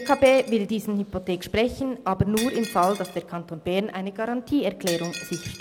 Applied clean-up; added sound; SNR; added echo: none; Shatter; 16 dB; none.